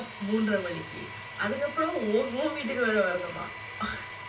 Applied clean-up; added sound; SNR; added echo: none; Domestic sounds, home sounds; 11 dB; reverberation time 0.2 s.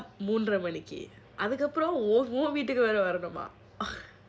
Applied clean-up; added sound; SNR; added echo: none; none; none; none.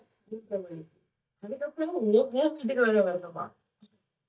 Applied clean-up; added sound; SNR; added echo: neural mask model DeepFilterNet 3.